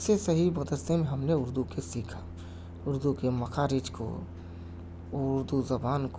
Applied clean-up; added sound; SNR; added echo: none; none; none; none.